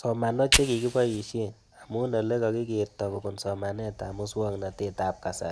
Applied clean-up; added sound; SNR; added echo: none; Fire; 6 dB; none.